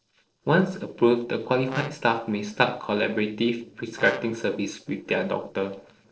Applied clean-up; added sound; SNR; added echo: neural separator model SepFormer DNS4.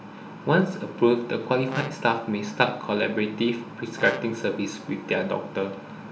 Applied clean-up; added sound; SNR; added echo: none; Brass instrument; 13 dB; reverberation time 1.2 s.